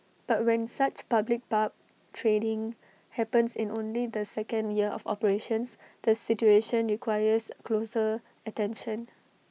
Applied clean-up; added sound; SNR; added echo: none; none; none; none.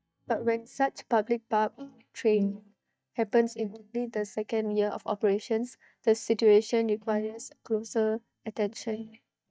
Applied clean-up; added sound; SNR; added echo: neural mask model DeepFilterNet 3.